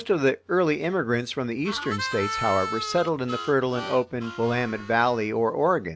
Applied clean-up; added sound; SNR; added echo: none; Harmonica; 9 dB; none.